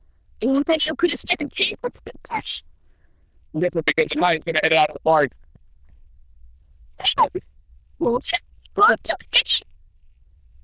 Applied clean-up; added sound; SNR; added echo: neural diffusion model UNIVERSE++.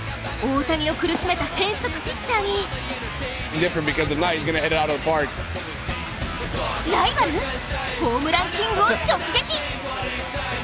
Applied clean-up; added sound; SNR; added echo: none; Clapping; 19 dB; none.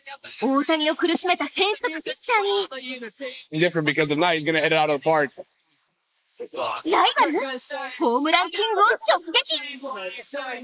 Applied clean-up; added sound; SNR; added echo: neural mask model Resemble Enhance denoiser.